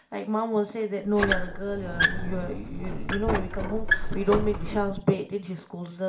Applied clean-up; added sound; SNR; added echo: none; Squeak; -1 dB; reverberation time 0.4 s.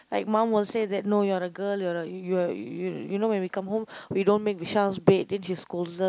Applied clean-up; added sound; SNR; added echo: none; none; none; none.